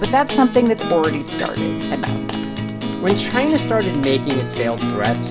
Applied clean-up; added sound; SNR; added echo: none; Acoustic guitar; 4 dB; reverberation time 0.3 s.